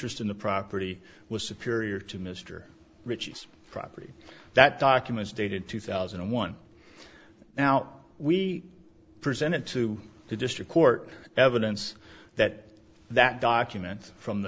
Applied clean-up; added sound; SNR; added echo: none; none; none; none.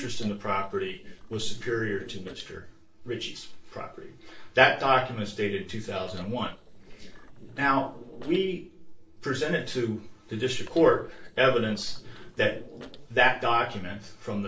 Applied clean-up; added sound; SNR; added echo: neural separator model SepFormer DNS4.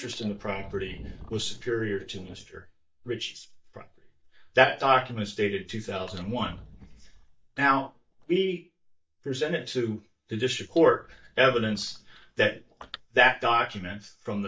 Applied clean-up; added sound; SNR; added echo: neural mask model DeepFilterNet 3.